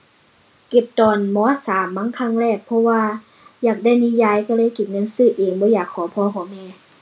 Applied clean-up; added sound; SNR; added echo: none; none; none; none.